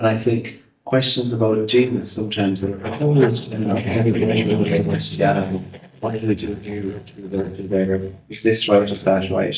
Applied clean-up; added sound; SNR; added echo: neural mask model DeepFilterNet 3.